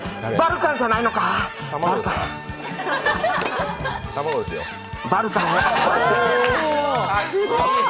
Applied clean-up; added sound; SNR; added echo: none; none; none; none.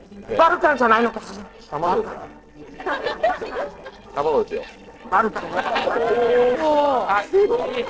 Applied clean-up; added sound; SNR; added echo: neural separator model SepFormer DNS4.